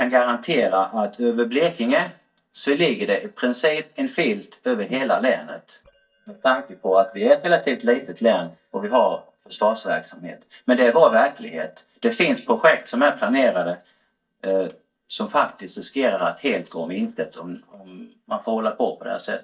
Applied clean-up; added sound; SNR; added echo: neural mask model DeepFilterNet 3.